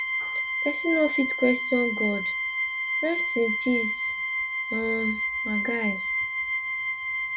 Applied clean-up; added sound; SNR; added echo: none; Organ; -1 dB; none.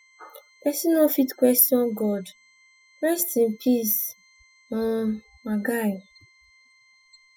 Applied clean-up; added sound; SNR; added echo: classical method spectral subtraction.